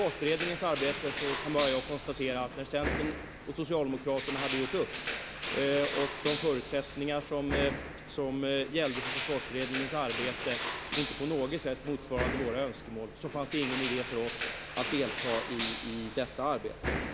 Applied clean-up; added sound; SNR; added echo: none; Crushing; 1 dB; none.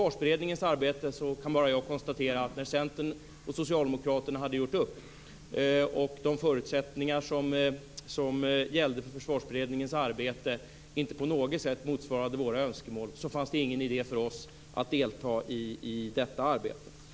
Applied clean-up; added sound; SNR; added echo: none; none; none; none.